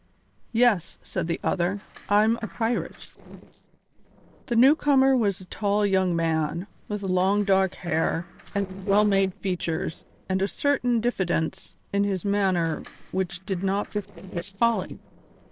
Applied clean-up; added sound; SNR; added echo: neural separator model SepFormer DNS4.